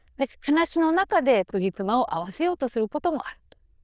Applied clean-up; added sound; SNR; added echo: neural diffusion model UNIVERSE++.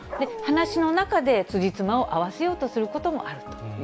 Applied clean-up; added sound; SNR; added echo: none; Dog; 8 dB; none.